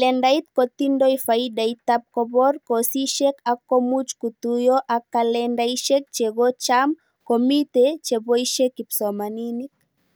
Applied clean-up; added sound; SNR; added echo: none; none; none; none.